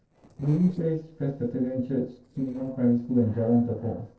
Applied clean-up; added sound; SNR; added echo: neural separator model SepFormer DNS4.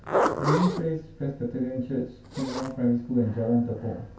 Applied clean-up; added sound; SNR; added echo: none; Zipper (clothing); 4 dB; reverberation time 0.3 s.